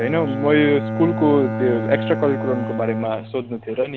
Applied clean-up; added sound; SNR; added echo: none; Bowed string instrument; 6 dB; none.